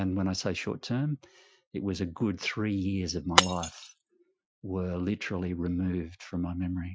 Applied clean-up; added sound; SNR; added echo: classical method Wiener filter.